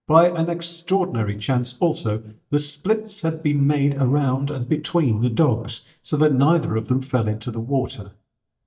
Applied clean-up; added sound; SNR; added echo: neural mask model DeepFilterNet 3.